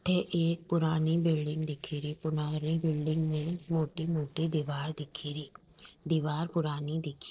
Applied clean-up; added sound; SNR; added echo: neural separator model SepFormer DNS4.